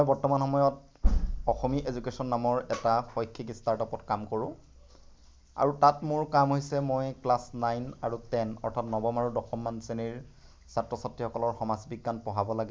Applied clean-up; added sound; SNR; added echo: none; none; none; none.